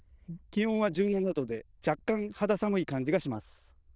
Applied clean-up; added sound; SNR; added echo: neural diffusion model UNIVERSE++.